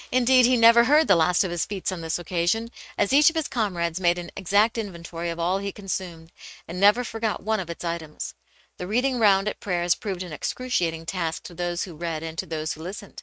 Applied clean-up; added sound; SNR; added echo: neural mask model RNNoise.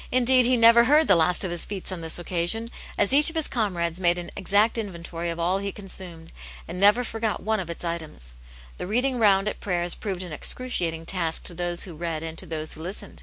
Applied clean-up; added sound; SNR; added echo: none; none; none; none.